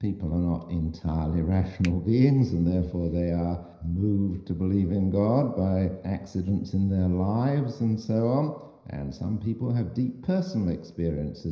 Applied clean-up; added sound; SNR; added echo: none; Finger snapping; 17 dB; reverberation time 0.9 s.